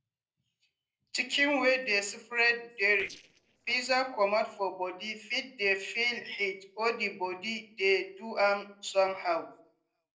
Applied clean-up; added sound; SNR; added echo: neural separator model SepFormer DNS4.